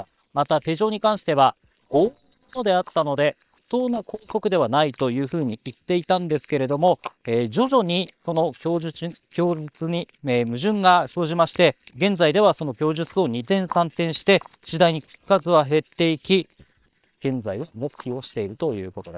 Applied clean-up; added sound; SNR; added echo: neural separator model SepFormer WHAM!.